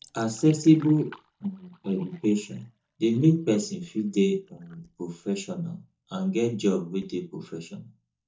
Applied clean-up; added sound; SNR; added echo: neural mask model DeepFilterNet 3.